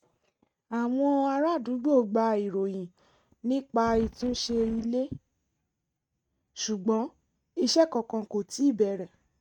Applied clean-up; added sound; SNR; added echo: neural mask model RNNoise.